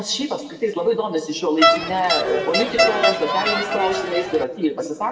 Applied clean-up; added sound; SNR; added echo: none; Crowd; -3 dB; reverberation time 1.5 s.